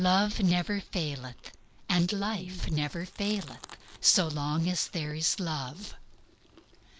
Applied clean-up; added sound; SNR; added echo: neural mask model Resemble Enhance denoiser.